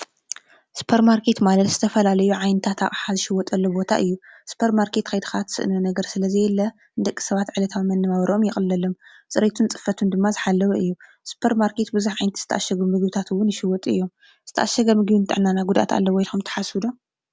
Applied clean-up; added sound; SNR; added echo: none; none; none; none.